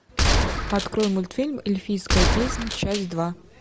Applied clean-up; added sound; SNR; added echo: none; Gunshot, gunfire; -2 dB; none.